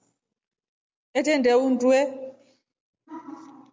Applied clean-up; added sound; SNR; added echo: none; none; none; none.